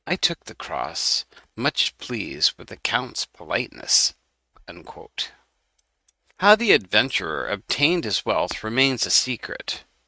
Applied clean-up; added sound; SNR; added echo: neural mask model RNNoise.